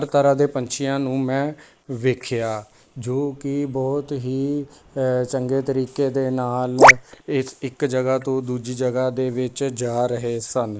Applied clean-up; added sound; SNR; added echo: neural mask model Resemble Enhance denoiser.